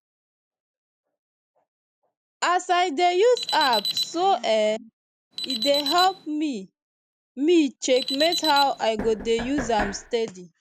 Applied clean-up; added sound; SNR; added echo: none; Knock + Alarm; 7 dB; none.